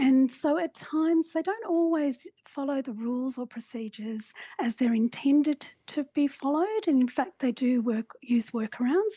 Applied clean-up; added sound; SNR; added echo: none; none; none; none.